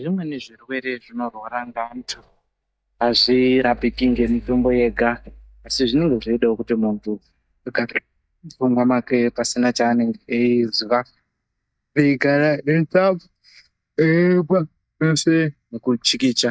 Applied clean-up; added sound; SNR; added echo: neural mask model DeepFilterNet 3.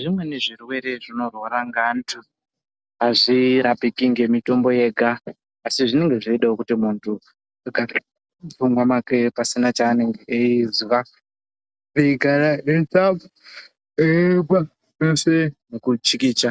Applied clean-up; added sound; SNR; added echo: none; none; none; none.